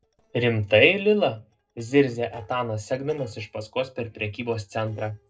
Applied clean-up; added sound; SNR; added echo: neural separator model SepFormer DNS4.